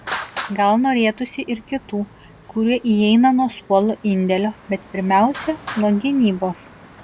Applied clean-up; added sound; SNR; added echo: none; Traffic noise, roadway noise; 16 dB; none.